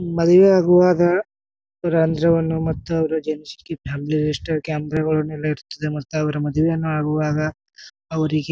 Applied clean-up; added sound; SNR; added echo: none; none; none; none.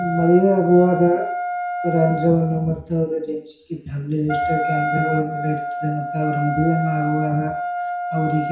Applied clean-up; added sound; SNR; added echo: none; Wind instrument, woodwind instrument; 5 dB; reverberation time 0.6 s.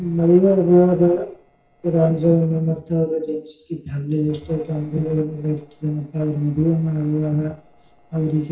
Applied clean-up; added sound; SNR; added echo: neural separator model SepFormer DNS4.